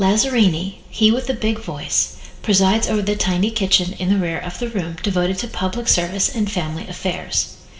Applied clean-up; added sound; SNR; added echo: none; none; none; reverberation time 0.6 s.